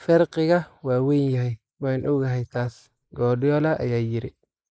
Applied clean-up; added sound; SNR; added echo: neural mask model Resemble Enhance denoiser.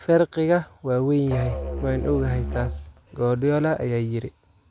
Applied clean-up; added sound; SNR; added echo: none; Musical instrument; 6 dB; none.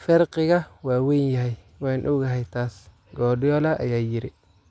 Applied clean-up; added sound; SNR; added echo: none; none; none; none.